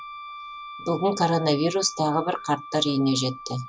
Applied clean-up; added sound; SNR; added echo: none; Wind instrument, woodwind instrument; 14 dB; none.